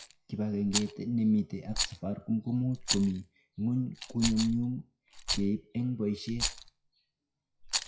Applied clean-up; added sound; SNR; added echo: classical method WPE with log-MMSE.